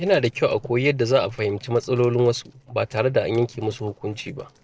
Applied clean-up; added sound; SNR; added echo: neural separator model SepFormer DNS4.